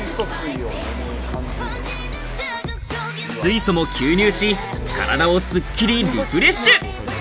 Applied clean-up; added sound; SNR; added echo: none; none; none; none.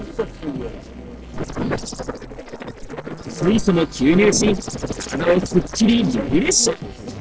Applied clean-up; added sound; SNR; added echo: neural separator model SepFormer DNS4.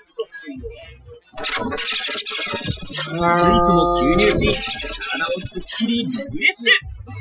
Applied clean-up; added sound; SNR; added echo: classical method Wiener filter.